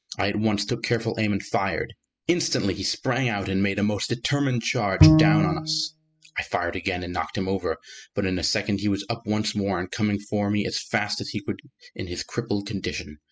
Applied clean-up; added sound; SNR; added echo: classical method spectral subtraction.